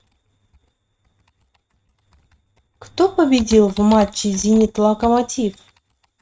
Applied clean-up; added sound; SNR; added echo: neural mask model RNNoise.